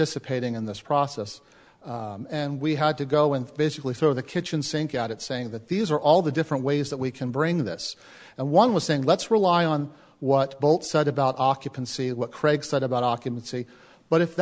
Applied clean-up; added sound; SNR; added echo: none; none; none; none.